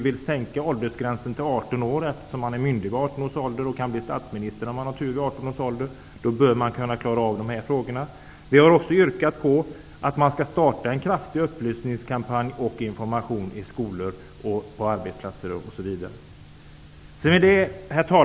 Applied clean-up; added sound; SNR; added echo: none; none; none; none.